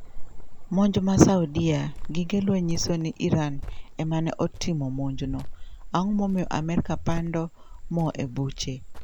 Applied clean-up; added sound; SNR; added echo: none; Cricket; 7 dB; none.